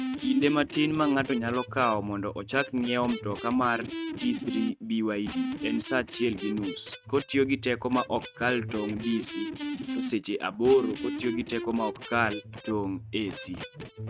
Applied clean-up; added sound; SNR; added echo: neural mask model RNNoise.